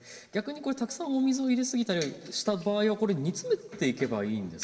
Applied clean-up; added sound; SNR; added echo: none; none; none; reverberation time 1.8 s.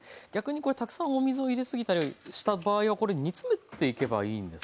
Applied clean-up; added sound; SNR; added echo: none; none; none; none.